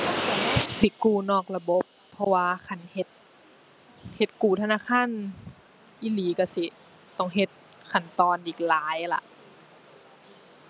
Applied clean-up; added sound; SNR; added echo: none; none; none; none.